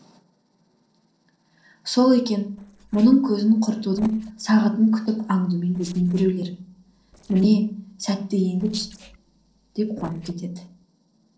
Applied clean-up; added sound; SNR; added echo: neural separator model SepFormer DNS4.